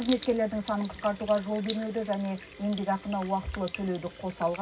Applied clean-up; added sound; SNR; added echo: none; Sink (filling or washing) / Water tap, faucet; 14 dB; reverberation time 0.4 s.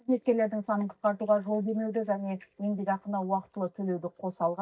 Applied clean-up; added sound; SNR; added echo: neural mask model DeepFilterNet 3.